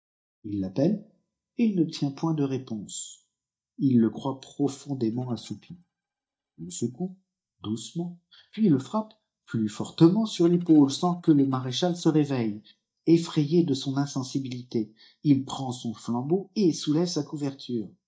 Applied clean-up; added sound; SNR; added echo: neural mask model DeepFilterNet 3.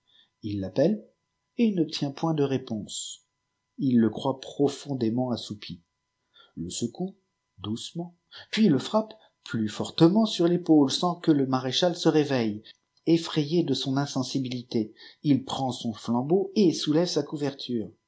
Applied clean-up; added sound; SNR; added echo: none; none; none; none.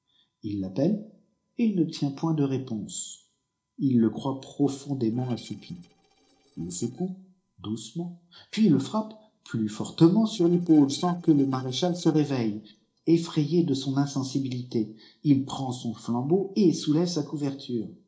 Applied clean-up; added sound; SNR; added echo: neural separator model SepFormer DNS4.